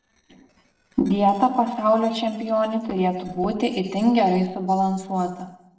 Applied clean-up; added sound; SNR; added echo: neural separator model SepFormer DNS4.